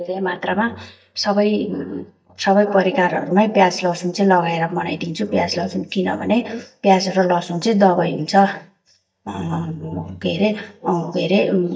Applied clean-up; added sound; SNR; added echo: neural mask model DeepFilterNet 3.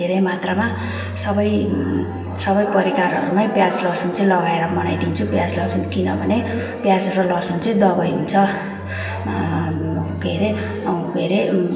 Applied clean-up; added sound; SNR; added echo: none; Bowed string instrument; 10 dB; reverberation time 1.9 s.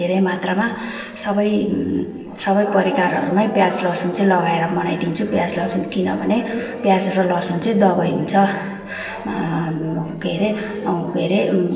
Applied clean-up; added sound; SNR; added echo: neural separator model SepFormer DNS4.